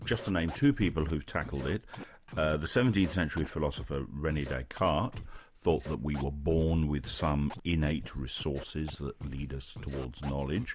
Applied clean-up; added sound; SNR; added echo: none; Scratching (performance technique); 15 dB; none.